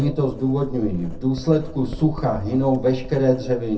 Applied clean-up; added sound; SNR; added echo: none; Writing; 12 dB; reverberation time 0.3 s.